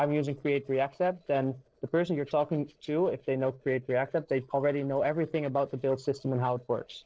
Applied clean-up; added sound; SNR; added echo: neural separator model SepFormer DNS4.